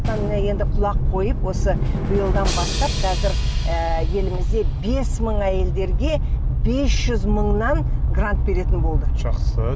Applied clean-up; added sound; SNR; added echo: none; Drum; 13 dB; none.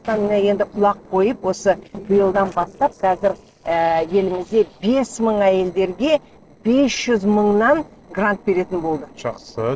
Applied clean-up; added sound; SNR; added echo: neural separator model SepFormer DNS4.